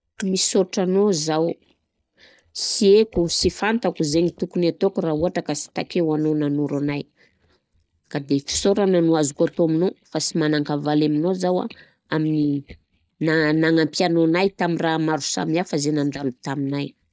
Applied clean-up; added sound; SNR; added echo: neural mask model DeepFilterNet 3.